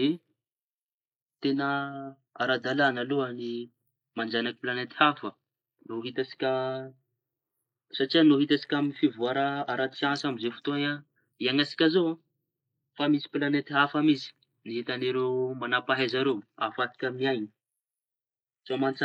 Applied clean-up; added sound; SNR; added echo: neural mask model Resemble Enhance denoiser.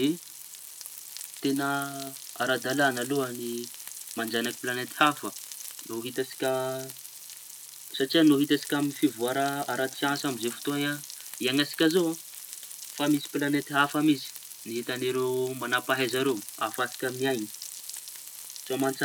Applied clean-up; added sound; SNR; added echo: none; Frying (food); 13 dB; none.